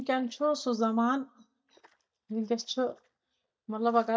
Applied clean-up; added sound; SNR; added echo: neural mask model DeepFilterNet 3.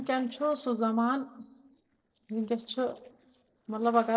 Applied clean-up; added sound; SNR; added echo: neural separator model SepFormer DNS4.